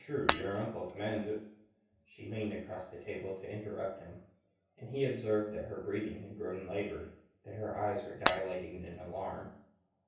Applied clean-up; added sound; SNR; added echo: none; Shatter; -4 dB; reverberation time 0.6 s.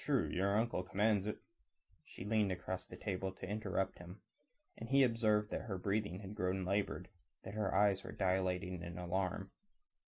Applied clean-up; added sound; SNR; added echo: none; none; none; none.